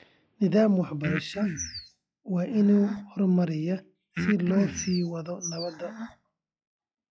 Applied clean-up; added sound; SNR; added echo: classical method log-MMSE.